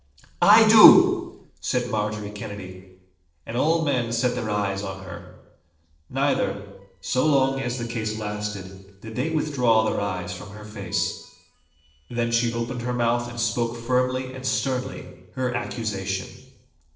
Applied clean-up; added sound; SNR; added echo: neural separator model SepFormer DNS4.